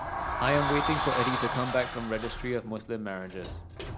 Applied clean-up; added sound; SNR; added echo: none; Sliding door; 0 dB; none.